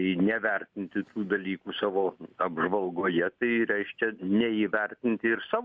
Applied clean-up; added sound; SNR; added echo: none; none; none; none.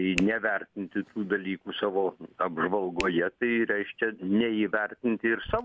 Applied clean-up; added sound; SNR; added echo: none; Hands; 17 dB; none.